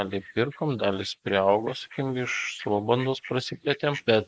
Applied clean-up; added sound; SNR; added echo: neural mask model Resemble Enhance denoiser.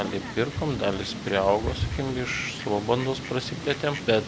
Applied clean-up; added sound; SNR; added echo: none; Fowl; 7 dB; none.